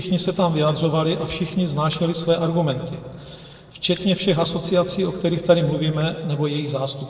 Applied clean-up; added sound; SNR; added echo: neural separator model SepFormer DNS4.